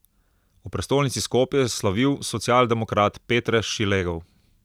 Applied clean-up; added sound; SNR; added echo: none; none; none; none.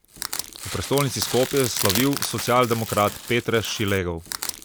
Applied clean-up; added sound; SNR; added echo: none; Crushing; 7 dB; none.